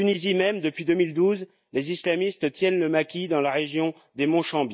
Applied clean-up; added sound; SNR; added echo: neural mask model DeepFilterNet 3.